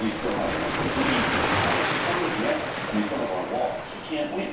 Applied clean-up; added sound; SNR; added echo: none; Waves, surf; -2 dB; reverberation time 0.7 s.